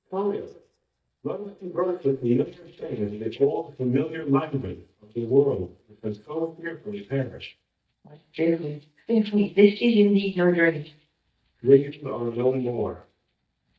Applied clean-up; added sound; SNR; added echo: neural mask model DeepFilterNet 3.